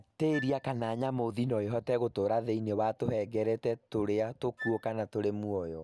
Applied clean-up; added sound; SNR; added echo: none; Wind instrument, woodwind instrument; 14 dB; none.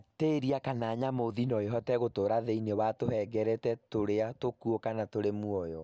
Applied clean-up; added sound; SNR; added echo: none; none; none; none.